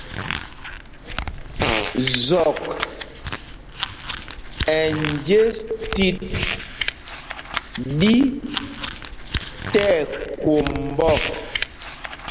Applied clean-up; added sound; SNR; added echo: none; Fart + Crumpling, crinkling; 5 dB; none.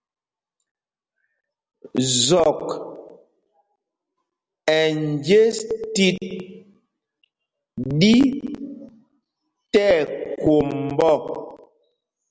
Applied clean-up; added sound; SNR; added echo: none; none; none; none.